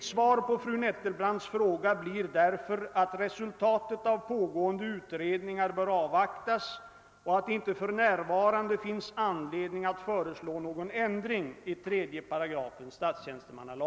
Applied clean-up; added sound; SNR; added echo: none; none; none; none.